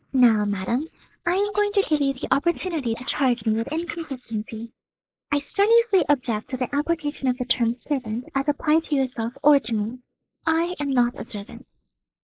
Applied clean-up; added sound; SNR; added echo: neural mask model Resemble Enhance denoiser.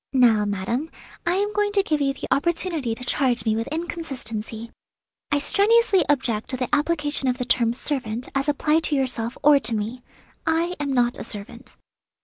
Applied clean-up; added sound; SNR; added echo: none; none; none; none.